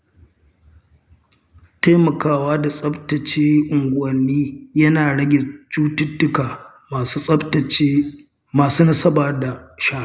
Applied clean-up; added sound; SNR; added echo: none; none; none; none.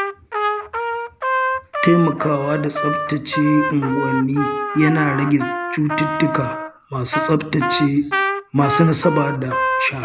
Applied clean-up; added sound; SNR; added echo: none; Trumpet; 3 dB; none.